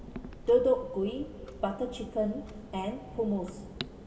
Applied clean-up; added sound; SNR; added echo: none; Clock; 13 dB; reverberation time 2.6 s.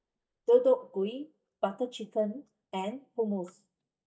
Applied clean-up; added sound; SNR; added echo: neural mask model DeepFilterNet 3.